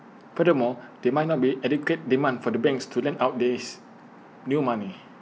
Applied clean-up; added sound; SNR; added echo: none; none; none; none.